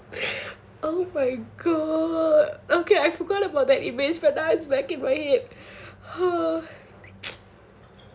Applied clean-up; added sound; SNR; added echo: none; none; none; none.